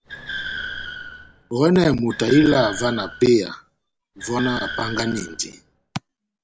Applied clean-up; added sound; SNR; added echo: none; Car; 12 dB; none.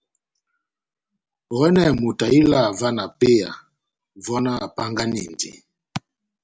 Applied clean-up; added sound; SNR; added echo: none; none; none; none.